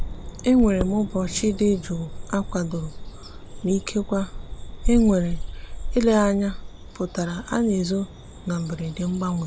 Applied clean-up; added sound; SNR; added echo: none; Bird vocalization, bird call, bird song; 7 dB; none.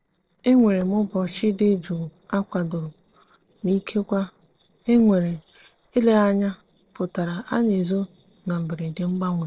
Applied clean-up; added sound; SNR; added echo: neural separator model SepFormer DNS4.